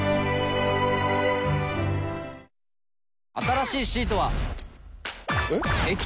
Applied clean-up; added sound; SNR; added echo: none; none; none; none.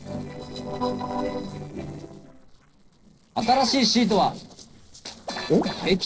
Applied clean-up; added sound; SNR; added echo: neural separator model SepFormer DNS4.